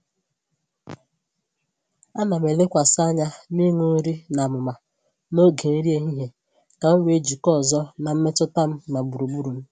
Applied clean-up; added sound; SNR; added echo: none; none; none; none.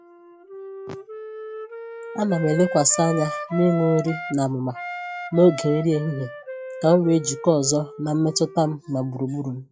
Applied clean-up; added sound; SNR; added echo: classical method log-MMSE.